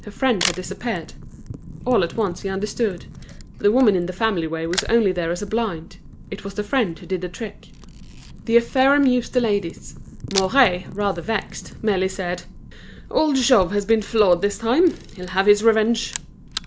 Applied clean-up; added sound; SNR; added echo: none; Wind / Fire + Camera; 13 dB; none.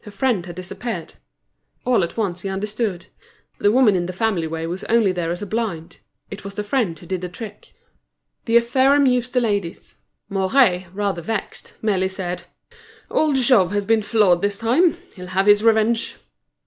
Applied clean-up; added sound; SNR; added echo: none; none; none; none.